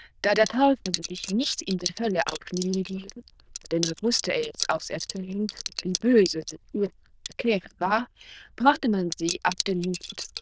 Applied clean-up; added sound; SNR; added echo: neural diffusion model UNIVERSE++.